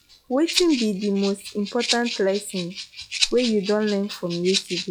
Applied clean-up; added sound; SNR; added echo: classical method log-MMSE.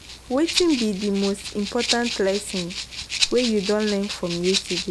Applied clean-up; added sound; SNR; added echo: none; Rattle (instrument); 5 dB; none.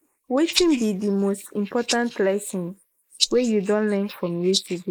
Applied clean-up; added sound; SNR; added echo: neural mask model Resemble Enhance denoiser.